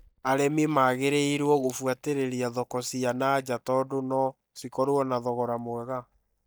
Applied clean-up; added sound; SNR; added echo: neural mask model DeepFilterNet 3.